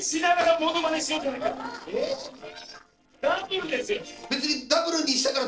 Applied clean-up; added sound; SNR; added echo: neural separator model SepFormer DNS4.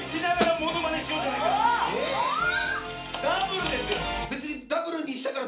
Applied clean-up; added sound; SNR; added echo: none; Snare drum; 3 dB; reverberation time 0.4 s.